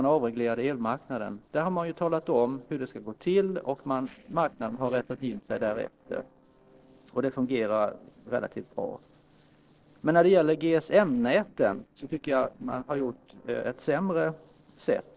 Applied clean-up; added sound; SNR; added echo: neural separator model SepFormer DNS4.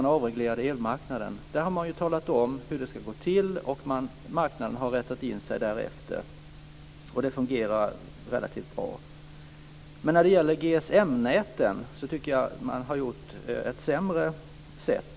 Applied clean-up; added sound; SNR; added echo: none; none; none; none.